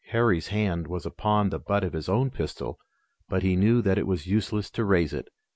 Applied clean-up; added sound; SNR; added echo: none; none; none; none.